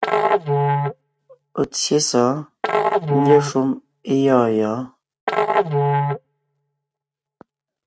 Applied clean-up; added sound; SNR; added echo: neural mask model RNNoise.